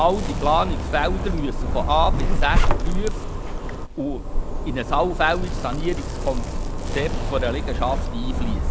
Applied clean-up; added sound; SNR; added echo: none; Zipper (clothing); -3 dB; none.